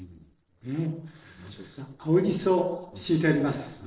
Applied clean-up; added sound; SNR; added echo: neural separator model SepFormer DNS4.